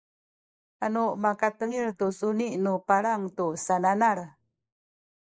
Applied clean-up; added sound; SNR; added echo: neural mask model Resemble Enhance denoiser.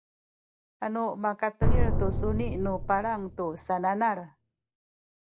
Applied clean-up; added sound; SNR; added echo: none; Drum; -3 dB; none.